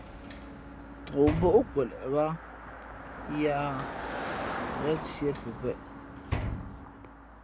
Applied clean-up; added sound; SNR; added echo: none; Car passing by + Sliding door / Slam; 6 dB; none.